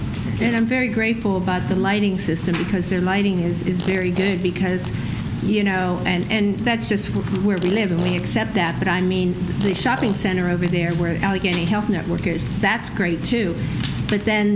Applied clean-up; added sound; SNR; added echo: none; Fart; 17 dB; none.